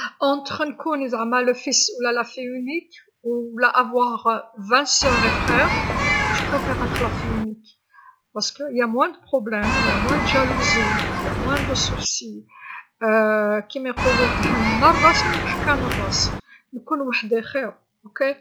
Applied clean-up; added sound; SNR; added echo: none; Human group actions; -1 dB; none.